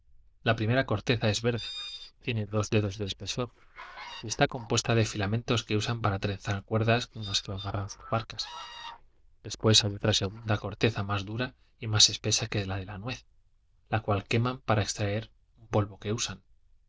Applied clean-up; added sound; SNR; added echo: neural diffusion model UNIVERSE++.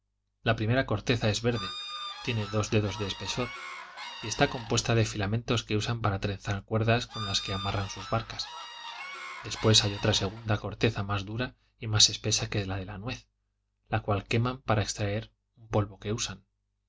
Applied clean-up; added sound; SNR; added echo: none; Bird / Fowl; 11 dB; none.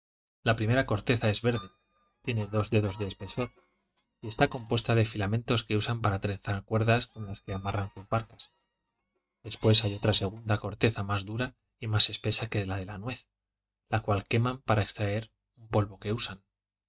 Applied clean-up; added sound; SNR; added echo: neural mask model RNNoise.